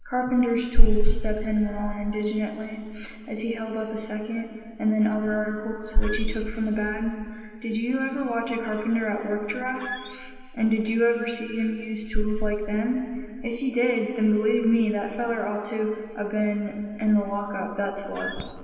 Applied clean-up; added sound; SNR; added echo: none; Squeak; 13 dB; reverberation time 2.5 s.